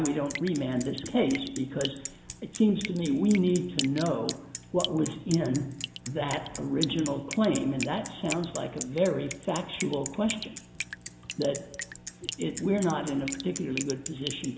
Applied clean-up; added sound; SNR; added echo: none; Drip + Bicycle; 10 dB; none.